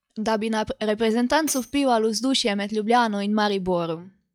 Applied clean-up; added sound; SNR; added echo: classical method log-MMSE.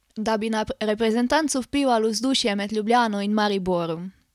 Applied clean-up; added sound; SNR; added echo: none; none; none; none.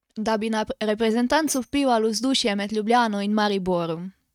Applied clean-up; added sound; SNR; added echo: neural mask model RNNoise.